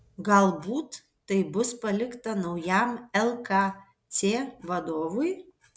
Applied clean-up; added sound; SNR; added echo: none; none; none; none.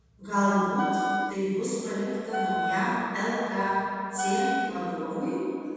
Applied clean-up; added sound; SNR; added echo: none; Wind instrument, woodwind instrument; 3 dB; reverberation time 2.1 s.